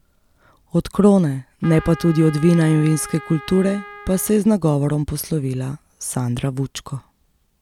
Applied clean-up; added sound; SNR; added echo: none; Trumpet; 18 dB; none.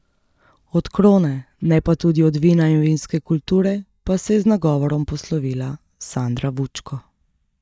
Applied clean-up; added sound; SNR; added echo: neural mask model DeepFilterNet 3.